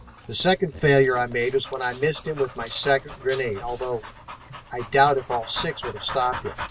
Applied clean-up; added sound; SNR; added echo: none; Dog; 14 dB; none.